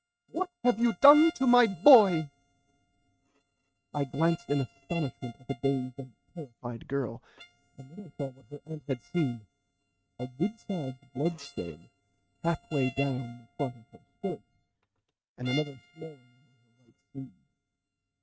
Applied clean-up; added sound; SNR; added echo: neural mask model RNNoise.